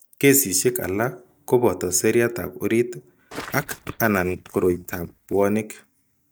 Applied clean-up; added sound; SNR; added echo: neural mask model DeepFilterNet 3.